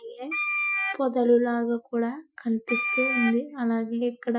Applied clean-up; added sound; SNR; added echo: classical method Wiener filter.